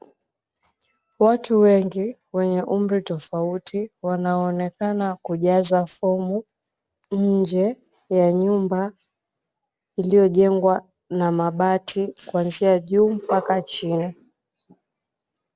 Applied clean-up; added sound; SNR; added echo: none; none; none; none.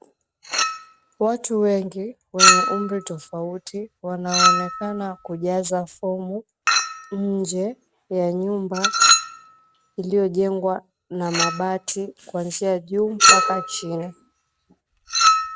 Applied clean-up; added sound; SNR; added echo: none; Chink, clink; -2 dB; none.